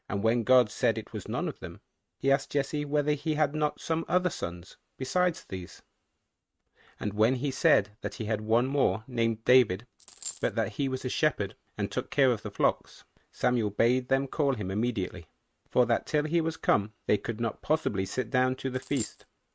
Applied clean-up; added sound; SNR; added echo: neural mask model RNNoise.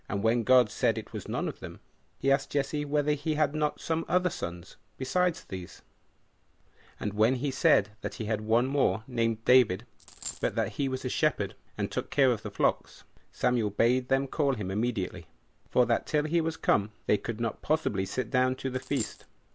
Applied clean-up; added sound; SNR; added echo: none; Coin (dropping); 14 dB; none.